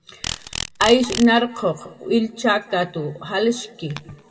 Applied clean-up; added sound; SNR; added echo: none; Insect; 11 dB; reverberation time 1.8 s.